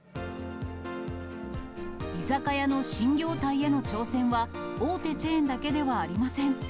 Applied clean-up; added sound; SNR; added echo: none; none; none; none.